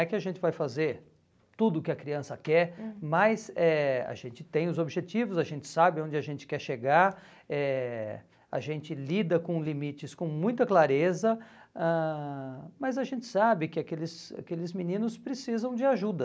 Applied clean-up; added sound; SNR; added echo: none; none; none; none.